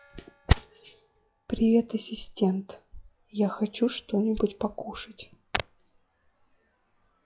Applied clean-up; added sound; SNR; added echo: classical method log-MMSE.